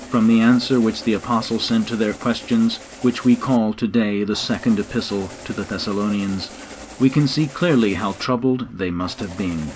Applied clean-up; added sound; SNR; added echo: none; Engine starting; 18 dB; none.